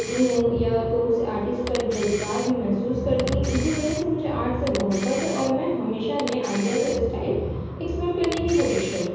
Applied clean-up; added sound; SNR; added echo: none; Camera; 15 dB; reverberation time 1.3 s.